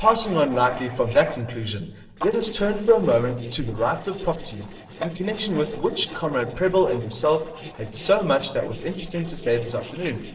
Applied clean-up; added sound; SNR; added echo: neural separator model SepFormer DNS4.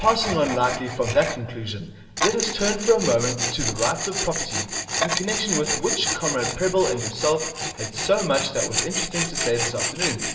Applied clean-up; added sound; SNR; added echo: none; Tools; 3 dB; reverberation time 1.0 s.